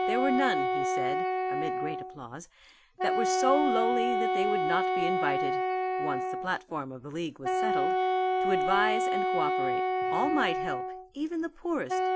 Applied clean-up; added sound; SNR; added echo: none; Wind instrument, woodwind instrument; -4 dB; none.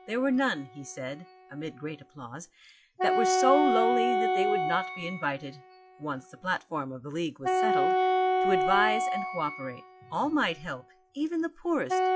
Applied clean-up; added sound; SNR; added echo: classical method log-MMSE.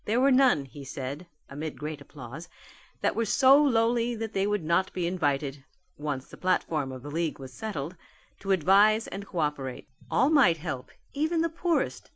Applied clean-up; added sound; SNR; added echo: none; none; none; none.